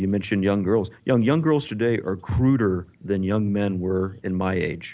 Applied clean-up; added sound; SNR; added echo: none; none; none; none.